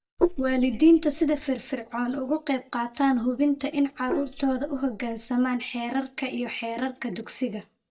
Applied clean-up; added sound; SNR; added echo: neural mask model DeepFilterNet 3.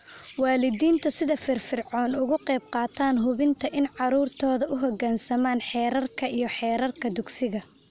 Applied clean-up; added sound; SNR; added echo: none; none; none; none.